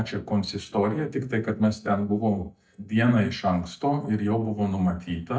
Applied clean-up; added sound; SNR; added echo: neural mask model DeepFilterNet 3.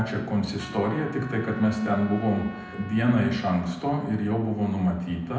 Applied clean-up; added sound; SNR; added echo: none; Trumpet; 18 dB; reverberation time 0.7 s.